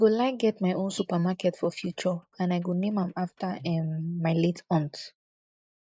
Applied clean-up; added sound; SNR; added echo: neural mask model Resemble Enhance denoiser.